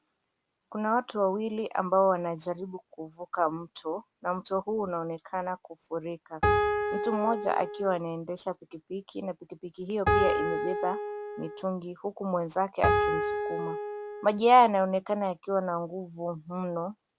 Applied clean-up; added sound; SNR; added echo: none; Piano; -1 dB; none.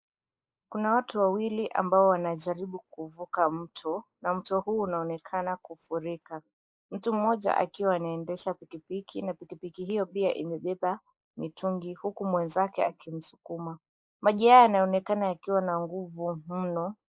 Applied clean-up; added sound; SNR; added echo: neural mask model Resemble Enhance denoiser.